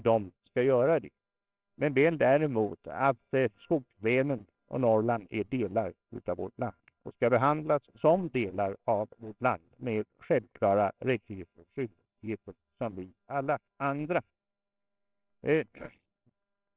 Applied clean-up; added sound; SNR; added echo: neural separator model SepFormer WHAMR!.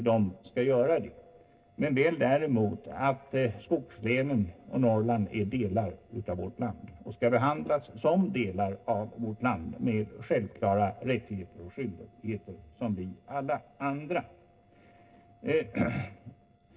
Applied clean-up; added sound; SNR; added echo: neural separator model SepFormer DNS4.